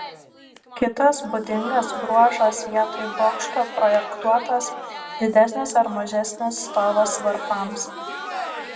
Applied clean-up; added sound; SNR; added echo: none; Crowd; 11 dB; reverberation time 1.3 s.